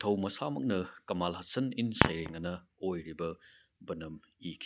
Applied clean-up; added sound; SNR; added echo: none; Chink, clink; -5 dB; none.